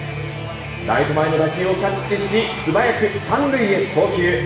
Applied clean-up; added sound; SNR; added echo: none; none; none; reverberation time 0.9 s.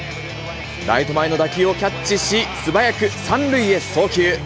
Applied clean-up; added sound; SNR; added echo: none; none; none; none.